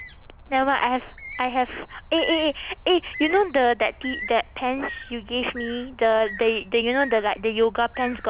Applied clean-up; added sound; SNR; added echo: none; Bird; 15 dB; none.